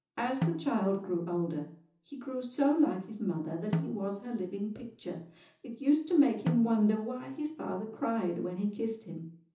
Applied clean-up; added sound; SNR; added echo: none; Snare drum; 8 dB; reverberation time 0.7 s.